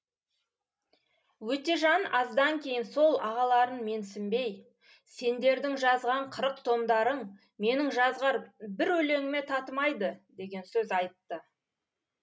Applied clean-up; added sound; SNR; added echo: none; none; none; none.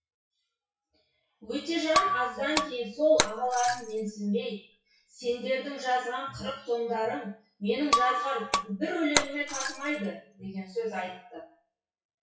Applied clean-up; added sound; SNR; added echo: classical method WPE with log-MMSE.